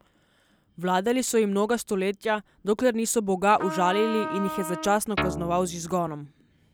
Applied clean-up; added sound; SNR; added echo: none; Guitar + Trumpet; 7 dB; none.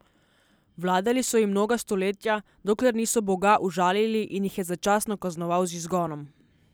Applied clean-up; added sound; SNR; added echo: none; none; none; none.